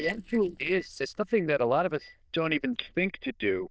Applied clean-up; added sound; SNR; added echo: neural diffusion model UNIVERSE++.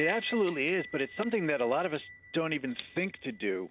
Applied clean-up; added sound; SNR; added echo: none; Door / Bell; 0 dB; none.